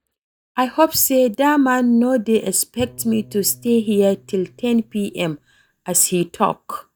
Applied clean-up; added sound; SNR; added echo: neural mask model DeepFilterNet 3.